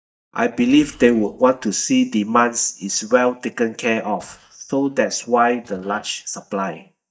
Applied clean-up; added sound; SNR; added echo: neural mask model DeepFilterNet 3.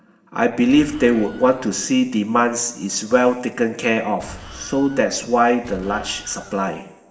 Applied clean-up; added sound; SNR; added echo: none; Explosion; 19 dB; reverberation time 1.9 s.